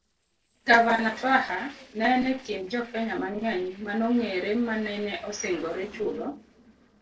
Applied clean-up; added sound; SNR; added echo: neural separator model SepFormer DNS4.